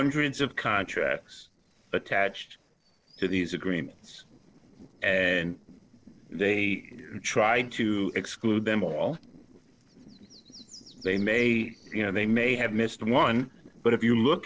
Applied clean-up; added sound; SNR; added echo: neural separator model SepFormer DNS4.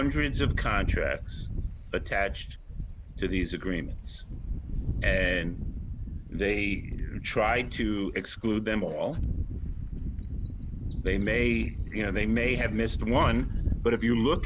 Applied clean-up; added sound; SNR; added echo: none; Wind / Bird; 2 dB; none.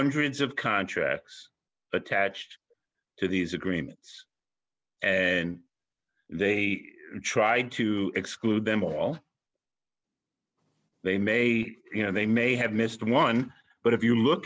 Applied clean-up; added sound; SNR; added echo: none; none; none; none.